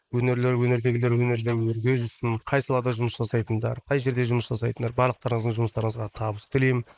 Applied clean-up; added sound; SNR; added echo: neural mask model Resemble Enhance denoiser.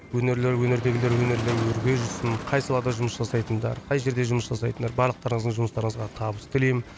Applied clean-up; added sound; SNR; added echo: none; Motor vehicle (road); 12 dB; none.